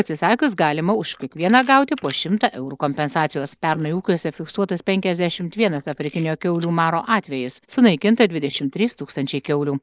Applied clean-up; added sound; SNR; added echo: neural mask model Resemble Enhance denoiser.